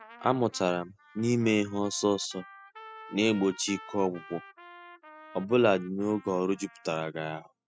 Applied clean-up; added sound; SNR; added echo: classical method spectral subtraction.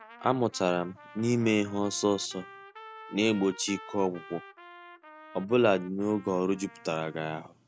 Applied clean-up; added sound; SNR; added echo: none; Trumpet; 20 dB; none.